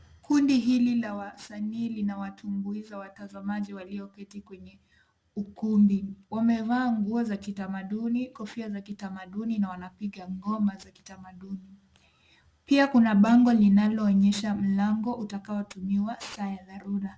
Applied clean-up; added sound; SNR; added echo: none; none; none; none.